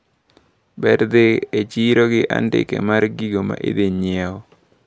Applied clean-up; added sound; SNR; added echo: none; none; none; none.